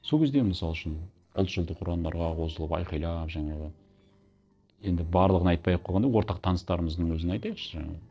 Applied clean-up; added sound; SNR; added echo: neural separator model SepFormer DNS4.